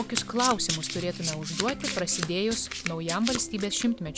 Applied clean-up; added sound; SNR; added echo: none; Domestic sounds, home sounds; 6 dB; none.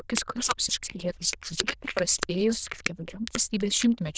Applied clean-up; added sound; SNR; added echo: neural diffusion model UNIVERSE++.